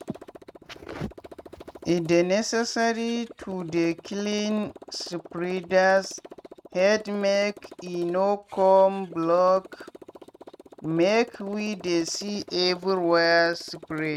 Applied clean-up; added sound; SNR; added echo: neural mask model RNNoise.